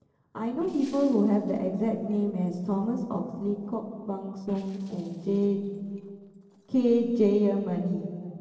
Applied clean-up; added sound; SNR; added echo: neural separator model SepFormer DNS4.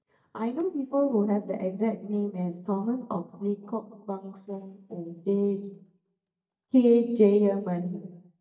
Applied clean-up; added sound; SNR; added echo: neural mask model DeepFilterNet 3.